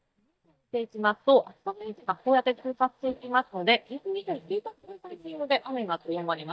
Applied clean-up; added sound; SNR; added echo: neural mask model DeepFilterNet 3.